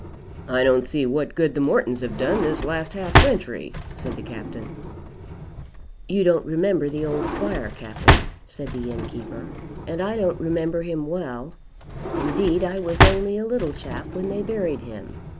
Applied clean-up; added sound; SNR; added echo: none; Drawer open or close; 1 dB; none.